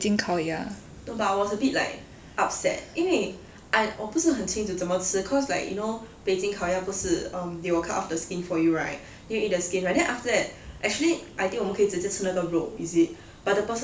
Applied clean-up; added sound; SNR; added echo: none; none; none; none.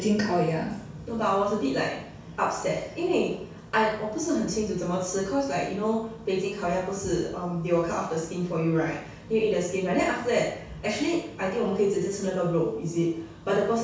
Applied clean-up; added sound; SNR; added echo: none; none; none; reverberation time 0.6 s.